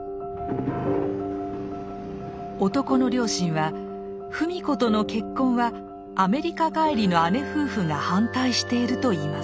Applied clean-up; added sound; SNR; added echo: none; none; none; none.